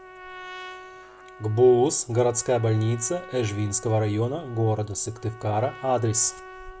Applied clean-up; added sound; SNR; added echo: none; Trumpet; 18 dB; none.